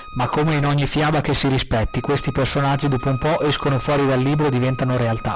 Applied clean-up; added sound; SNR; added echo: none; Bowed string instrument; 19 dB; none.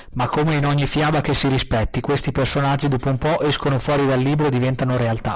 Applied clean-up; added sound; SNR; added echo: none; none; none; none.